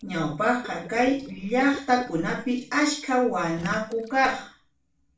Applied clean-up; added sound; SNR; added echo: none; Water / Liquid; 20 dB; reverberation time 0.4 s.